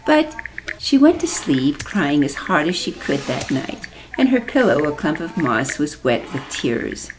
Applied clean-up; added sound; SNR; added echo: none; Typing + Coin (dropping); 15 dB; none.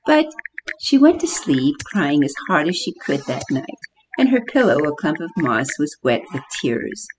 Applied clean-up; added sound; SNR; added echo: classical method spectral subtraction.